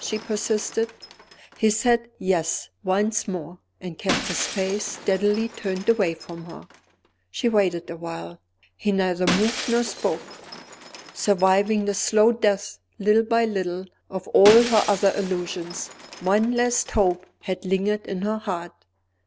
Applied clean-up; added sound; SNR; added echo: none; Shatter; 13 dB; none.